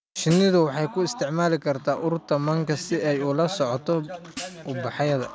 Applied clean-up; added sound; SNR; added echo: none; Hi-hat; 18 dB; none.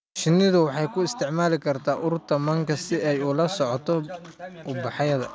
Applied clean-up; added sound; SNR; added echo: none; none; none; none.